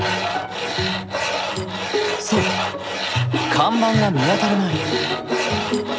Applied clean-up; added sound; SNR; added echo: none; Tools; 3 dB; none.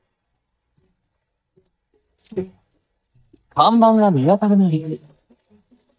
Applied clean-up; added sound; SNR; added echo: neural mask model DeepFilterNet 3.